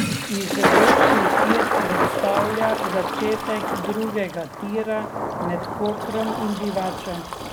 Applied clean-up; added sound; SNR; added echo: none; Thunder + Toilet flush; -4 dB; none.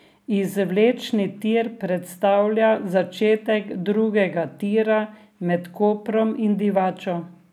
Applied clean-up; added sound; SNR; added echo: none; none; none; none.